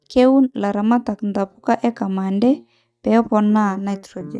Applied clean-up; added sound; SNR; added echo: neural mask model DeepFilterNet 3.